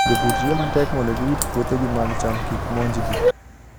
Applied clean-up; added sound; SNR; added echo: none; Bird + Keyboard (musical); -1 dB; none.